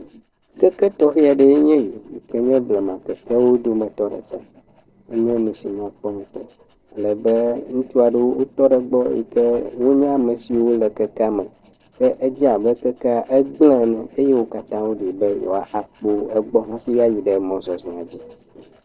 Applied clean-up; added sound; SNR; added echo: neural separator model SepFormer DNS4.